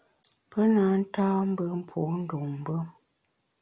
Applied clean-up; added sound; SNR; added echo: none; none; none; none.